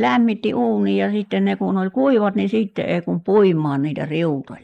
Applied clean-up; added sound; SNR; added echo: neural mask model Resemble Enhance denoiser.